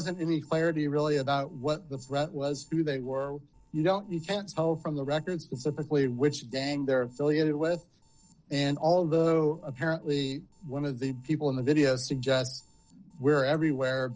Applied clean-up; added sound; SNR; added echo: neural separator model SepFormer DNS4.